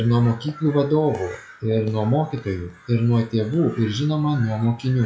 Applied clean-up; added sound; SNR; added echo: classical method log-MMSE.